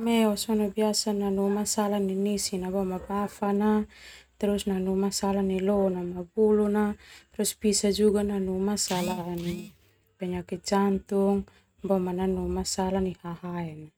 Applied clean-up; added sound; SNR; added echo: none; none; none; none.